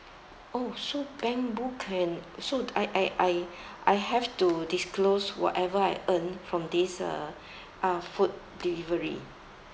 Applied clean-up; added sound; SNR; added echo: none; none; none; none.